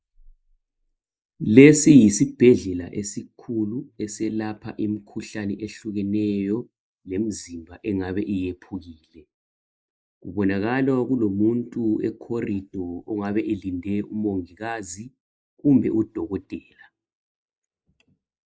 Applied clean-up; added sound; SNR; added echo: neural mask model Resemble Enhance denoiser.